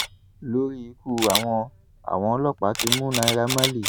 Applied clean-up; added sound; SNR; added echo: none; Camera; 4 dB; none.